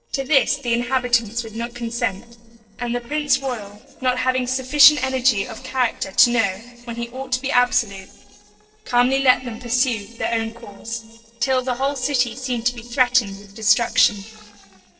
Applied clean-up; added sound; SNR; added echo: neural separator model SepFormer DNS4.